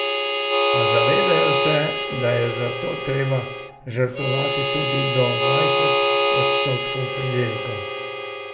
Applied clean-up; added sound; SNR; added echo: none; Harmonica; -3 dB; reverberation time 1.2 s.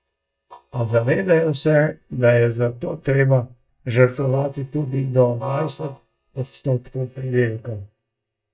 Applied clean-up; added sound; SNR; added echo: neural mask model DeepFilterNet 3.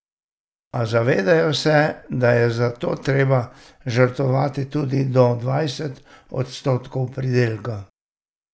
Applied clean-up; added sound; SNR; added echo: none; none; none; none.